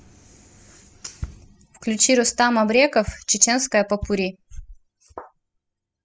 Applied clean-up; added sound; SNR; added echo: classical method spectral subtraction.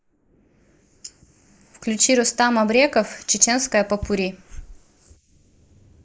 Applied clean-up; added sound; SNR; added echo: neural mask model Resemble Enhance denoiser.